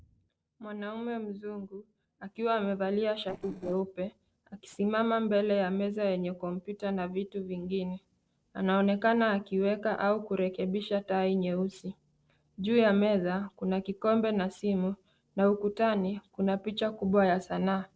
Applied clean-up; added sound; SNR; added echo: neural separator model SepFormer DNS4.